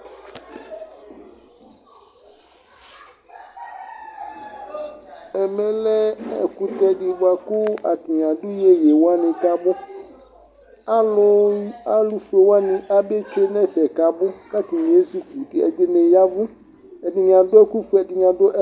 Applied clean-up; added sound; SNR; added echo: none; none; none; none.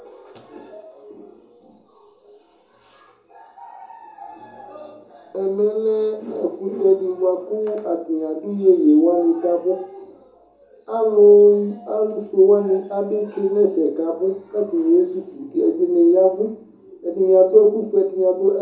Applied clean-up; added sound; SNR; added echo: none; none; none; reverberation time 0.7 s.